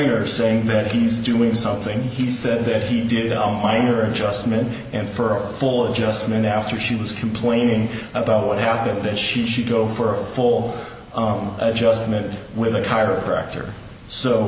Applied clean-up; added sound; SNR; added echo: none; none; none; none.